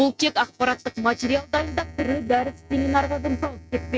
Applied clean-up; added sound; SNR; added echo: neural mask model RNNoise.